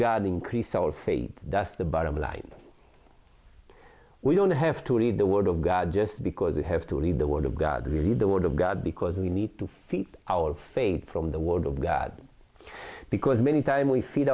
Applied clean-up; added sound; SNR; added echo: none; none; none; none.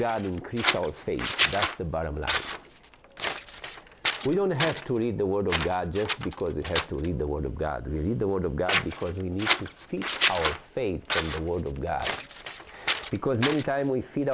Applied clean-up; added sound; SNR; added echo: none; Scissors; 0 dB; none.